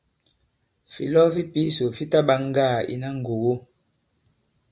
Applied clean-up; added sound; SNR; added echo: none; none; none; none.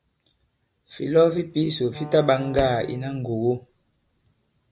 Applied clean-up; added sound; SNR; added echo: none; Wind instrument, woodwind instrument + Slam; 15 dB; none.